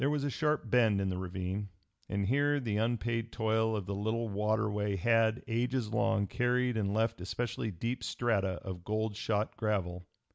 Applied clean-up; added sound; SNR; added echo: none; none; none; none.